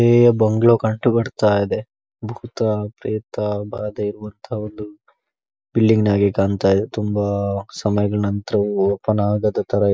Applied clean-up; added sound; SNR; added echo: none; none; none; none.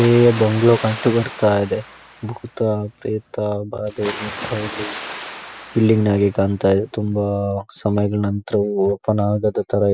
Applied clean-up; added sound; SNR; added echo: none; Water; 15 dB; none.